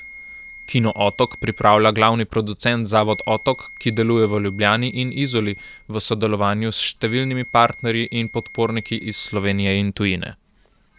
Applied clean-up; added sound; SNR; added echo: none; Wind instrument, woodwind instrument; 19 dB; none.